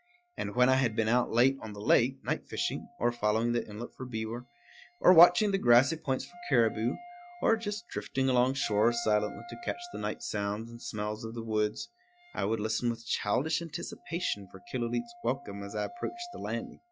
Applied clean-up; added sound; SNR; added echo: classical method log-MMSE.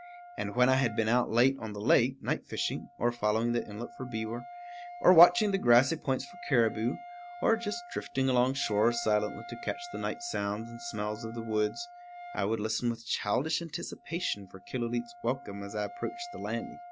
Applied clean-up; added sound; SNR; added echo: none; Wind instrument, woodwind instrument; 17 dB; none.